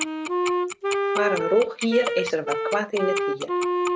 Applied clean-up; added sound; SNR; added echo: neural mask model RNNoise.